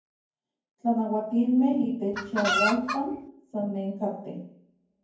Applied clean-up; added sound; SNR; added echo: none; Chicken, rooster; 1 dB; reverberation time 0.9 s.